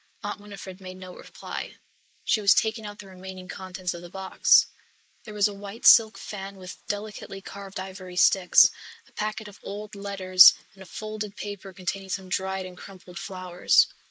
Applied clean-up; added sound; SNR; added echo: neural mask model Resemble Enhance denoiser.